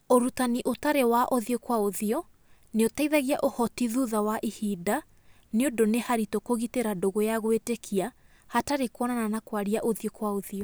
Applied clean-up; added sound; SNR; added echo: none; none; none; none.